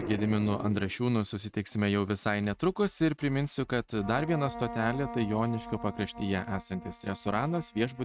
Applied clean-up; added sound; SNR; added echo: neural mask model RNNoise.